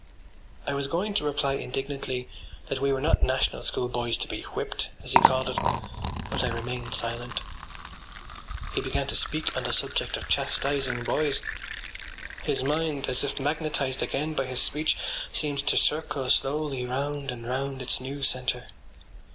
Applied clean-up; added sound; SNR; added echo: none; Liquid; 4 dB; none.